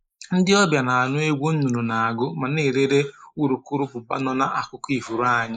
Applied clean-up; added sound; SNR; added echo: neural mask model Resemble Enhance denoiser.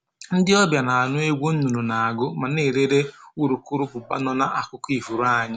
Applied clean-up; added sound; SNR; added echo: none; none; none; none.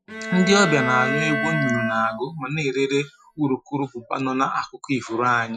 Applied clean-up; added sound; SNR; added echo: classical method Wiener filter.